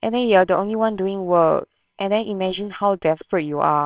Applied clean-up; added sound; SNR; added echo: neural separator model SepFormer WHAMR!.